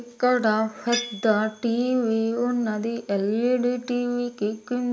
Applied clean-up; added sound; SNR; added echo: none; Tools; 15 dB; none.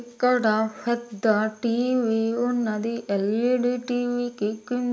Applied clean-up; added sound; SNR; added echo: none; none; none; none.